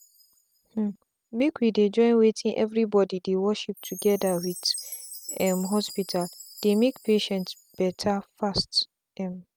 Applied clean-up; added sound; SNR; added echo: none; Chime; 19 dB; none.